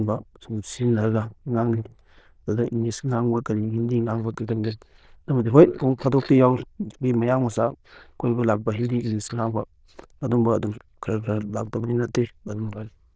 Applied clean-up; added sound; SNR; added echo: neural diffusion model UNIVERSE++.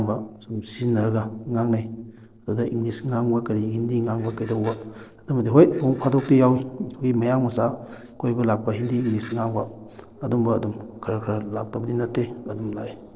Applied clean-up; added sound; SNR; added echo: neural separator model SepFormer DNS4.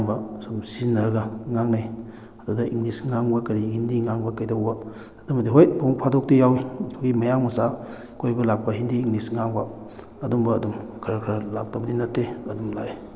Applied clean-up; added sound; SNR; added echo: none; none; none; none.